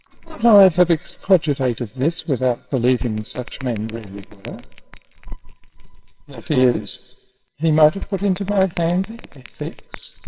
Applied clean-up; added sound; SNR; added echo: neural separator model SepFormer WHAMR!.